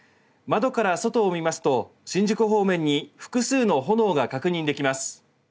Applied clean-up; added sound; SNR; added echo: none; none; none; none.